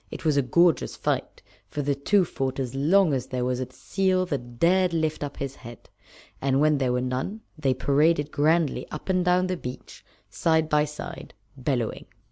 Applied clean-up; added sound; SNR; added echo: none; none; none; none.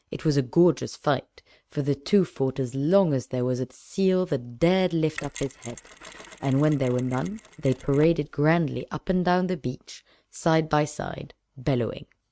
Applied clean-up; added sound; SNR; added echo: neural mask model RNNoise.